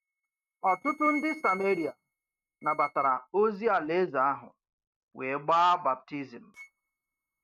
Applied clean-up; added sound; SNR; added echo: neural mask model RNNoise.